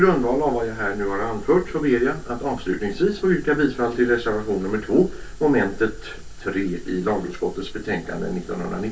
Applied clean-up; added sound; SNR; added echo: none; none; none; reverberation time 0.1 s.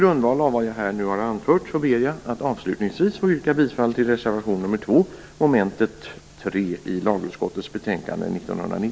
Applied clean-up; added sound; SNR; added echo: none; none; none; none.